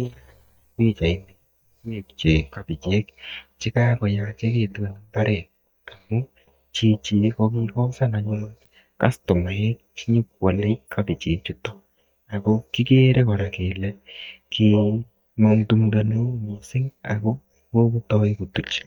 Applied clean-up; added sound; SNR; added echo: neural mask model DeepFilterNet 3.